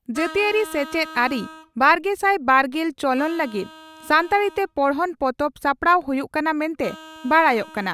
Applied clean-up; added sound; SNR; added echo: none; Vehicle horn, car horn, honking; 20 dB; none.